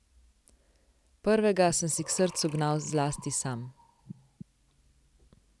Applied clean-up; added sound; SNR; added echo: none; Breathing; 17 dB; none.